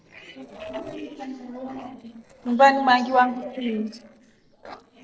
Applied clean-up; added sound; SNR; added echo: neural separator model SepFormer DNS4.